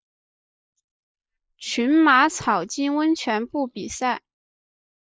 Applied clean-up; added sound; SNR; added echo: neural mask model Resemble Enhance denoiser.